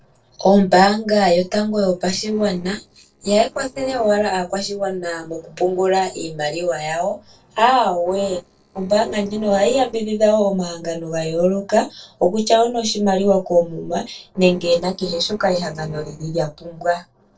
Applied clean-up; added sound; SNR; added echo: neural separator model SepFormer DNS4.